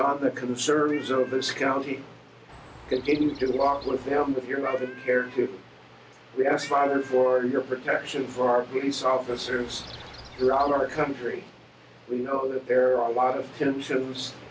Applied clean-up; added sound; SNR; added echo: none; Cat + Chirp, tweet; 19 dB; none.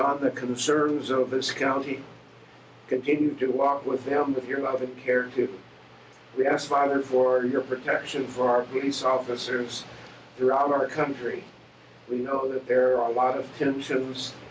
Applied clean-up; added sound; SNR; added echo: none; none; none; none.